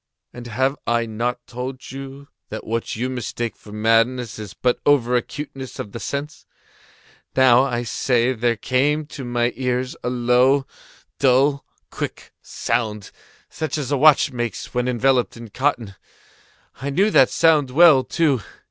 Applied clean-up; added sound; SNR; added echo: none; none; none; none.